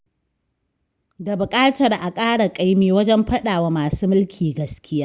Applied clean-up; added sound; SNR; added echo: none; none; none; none.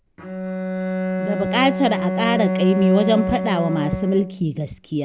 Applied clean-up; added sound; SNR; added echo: none; Bowed string instrument; 3 dB; none.